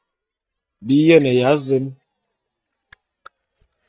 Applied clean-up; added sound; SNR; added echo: neural mask model DeepFilterNet 3.